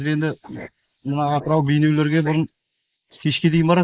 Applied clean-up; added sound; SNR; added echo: neural mask model Resemble Enhance denoiser.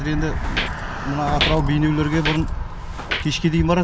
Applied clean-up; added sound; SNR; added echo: none; Walk, footsteps; 9 dB; none.